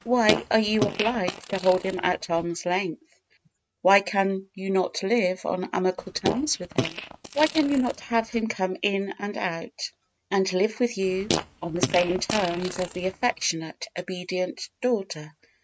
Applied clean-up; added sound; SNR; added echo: neural mask model RNNoise.